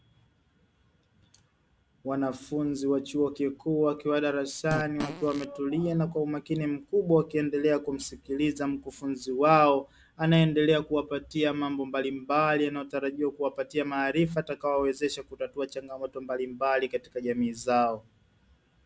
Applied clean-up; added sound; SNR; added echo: none; Fart; 9 dB; none.